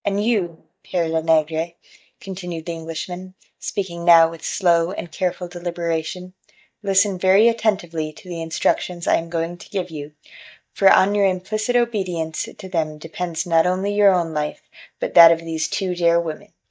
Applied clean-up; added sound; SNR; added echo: neural mask model DeepFilterNet 3.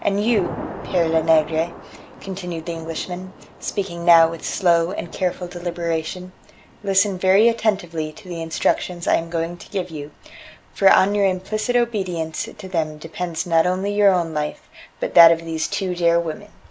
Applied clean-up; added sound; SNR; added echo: none; Thunder / Rain; 18 dB; none.